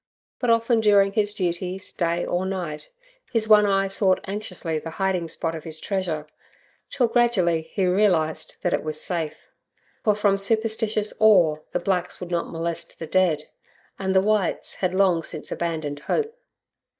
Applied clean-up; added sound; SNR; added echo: neural mask model DeepFilterNet 3.